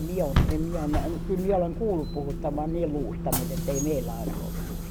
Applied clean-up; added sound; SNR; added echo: none; Bus / Engine; 0 dB; none.